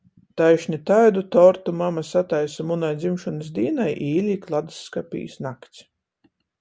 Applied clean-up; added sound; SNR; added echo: none; none; none; none.